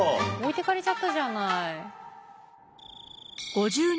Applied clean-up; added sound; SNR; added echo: none; none; none; none.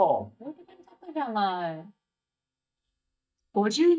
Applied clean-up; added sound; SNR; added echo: neural mask model DeepFilterNet 3.